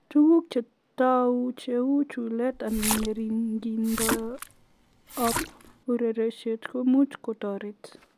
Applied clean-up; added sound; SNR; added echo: none; Splash, splatter; 7 dB; none.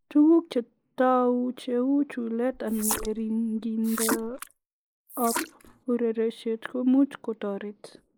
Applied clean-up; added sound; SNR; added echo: neural mask model Resemble Enhance denoiser.